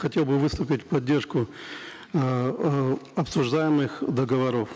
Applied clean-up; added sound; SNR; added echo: none; none; none; none.